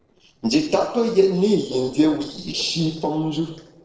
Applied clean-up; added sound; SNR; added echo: neural separator model SepFormer DNS4.